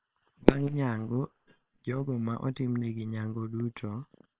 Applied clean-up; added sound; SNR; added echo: neural separator model SepFormer WHAM!.